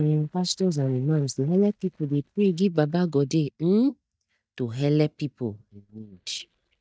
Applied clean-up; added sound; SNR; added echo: neural mask model DeepFilterNet 3.